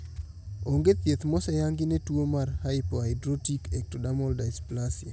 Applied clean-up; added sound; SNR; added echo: none; none; none; none.